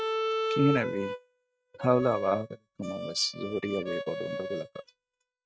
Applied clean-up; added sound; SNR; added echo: neural mask model RNNoise.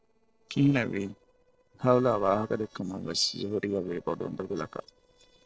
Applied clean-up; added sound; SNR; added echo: neural separator model SepFormer DNS4.